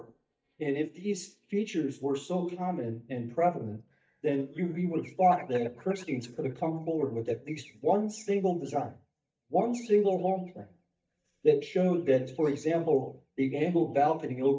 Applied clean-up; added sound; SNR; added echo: neural mask model DeepFilterNet 3.